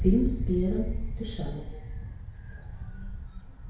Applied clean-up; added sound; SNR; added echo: none; Wind; 1 dB; reverberation time 0.9 s.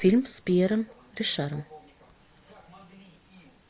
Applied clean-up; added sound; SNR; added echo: none; none; none; none.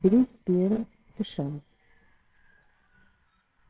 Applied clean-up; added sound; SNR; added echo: neural separator model SepFormer WHAMR!.